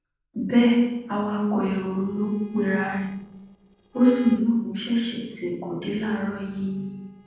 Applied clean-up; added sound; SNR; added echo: neural separator model SepFormer DNS4.